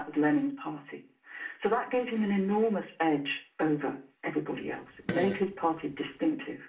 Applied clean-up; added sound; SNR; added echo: none; Fart; 10 dB; reverberation time 0.3 s.